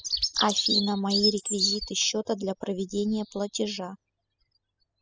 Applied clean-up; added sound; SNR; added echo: classical method spectral subtraction.